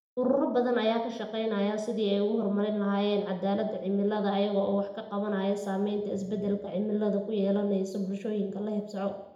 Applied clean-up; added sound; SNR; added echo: none; none; none; reverberation time 0.7 s.